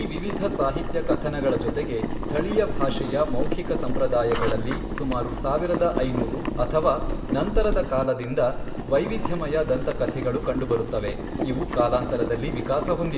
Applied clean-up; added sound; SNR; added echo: none; Boiling; 2 dB; reverberation time 1.7 s.